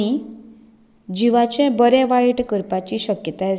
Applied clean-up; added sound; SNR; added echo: none; none; none; none.